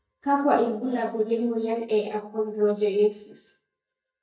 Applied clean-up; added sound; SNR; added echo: neural mask model DeepFilterNet 3.